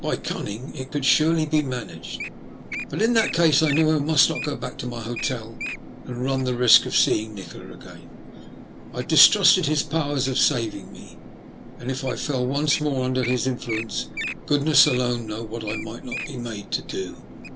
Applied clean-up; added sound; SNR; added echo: none; Wild animals + Fixed-wing aircraft, airplane; 11 dB; none.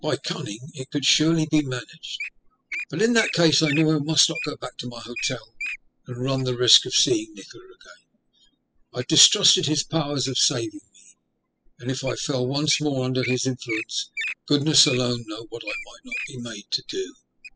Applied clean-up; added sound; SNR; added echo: classical method spectral subtraction.